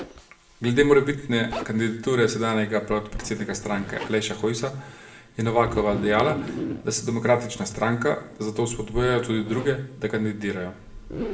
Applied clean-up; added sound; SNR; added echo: none; Zipper (clothing); 13 dB; reverberation time 1.0 s.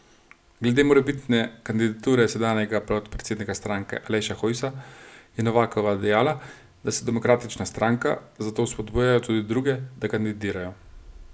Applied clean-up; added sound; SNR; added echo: none; none; none; none.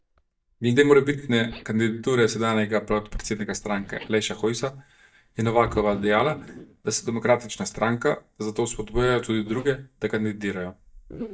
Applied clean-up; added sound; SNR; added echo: neural mask model DeepFilterNet 3.